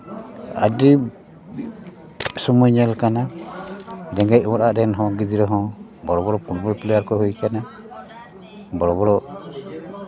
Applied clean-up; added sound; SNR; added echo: none; Camera; 16 dB; none.